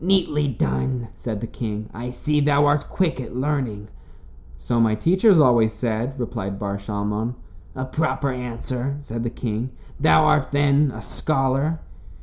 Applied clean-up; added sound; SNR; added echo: none; none; none; none.